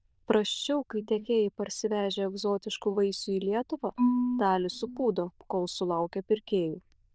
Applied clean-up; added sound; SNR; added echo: neural diffusion model UNIVERSE++.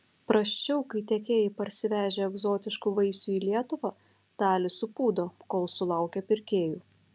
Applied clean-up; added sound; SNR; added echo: none; none; none; none.